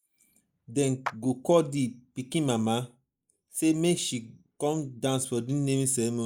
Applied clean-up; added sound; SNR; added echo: neural mask model Resemble Enhance denoiser.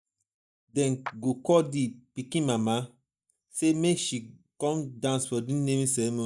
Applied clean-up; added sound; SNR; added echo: neural mask model DeepFilterNet 3.